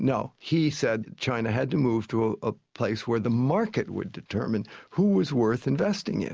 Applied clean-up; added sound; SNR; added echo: none; none; none; none.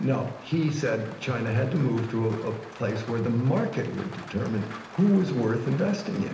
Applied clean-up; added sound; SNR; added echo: none; Rain; 17 dB; reverberation time 0.8 s.